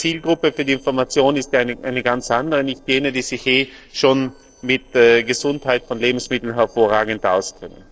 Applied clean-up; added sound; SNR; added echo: neural separator model SepFormer DNS4.